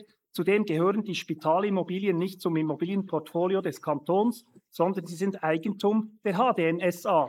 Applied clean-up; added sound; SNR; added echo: neural mask model Resemble Enhance denoiser.